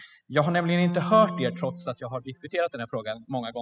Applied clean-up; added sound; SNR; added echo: classical method spectral subtraction.